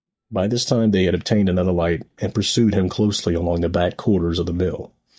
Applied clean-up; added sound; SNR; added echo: neural mask model DeepFilterNet 3.